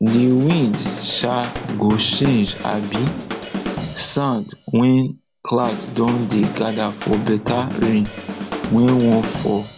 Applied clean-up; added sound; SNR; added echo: none; Drum / Drum kit; 9 dB; none.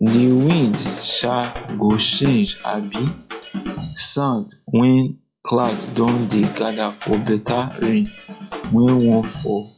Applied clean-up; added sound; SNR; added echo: classical method log-MMSE.